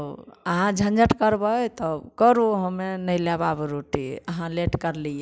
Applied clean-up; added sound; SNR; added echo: none; none; none; none.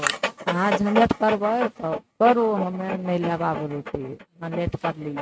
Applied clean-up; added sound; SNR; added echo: neural mask model RNNoise.